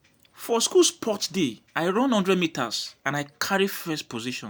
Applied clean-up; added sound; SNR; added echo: none; none; none; none.